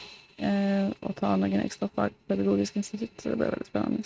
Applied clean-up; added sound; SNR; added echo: neural mask model RNNoise.